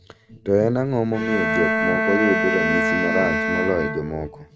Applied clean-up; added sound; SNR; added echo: neural mask model RNNoise.